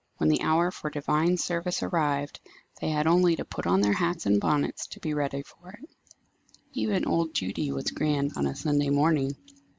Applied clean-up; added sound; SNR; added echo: none; none; none; none.